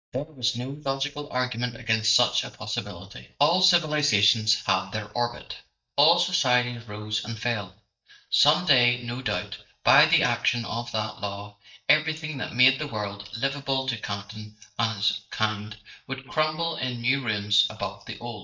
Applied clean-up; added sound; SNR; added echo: neural mask model DeepFilterNet 3.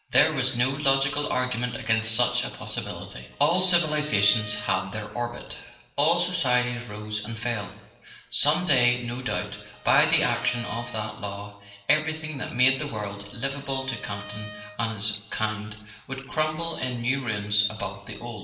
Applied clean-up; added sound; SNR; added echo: none; Bowed string instrument; 20 dB; reverberation time 0.9 s.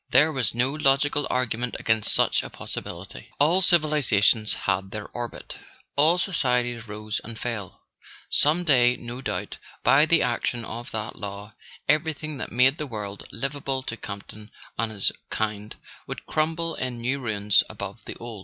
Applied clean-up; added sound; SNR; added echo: none; none; none; none.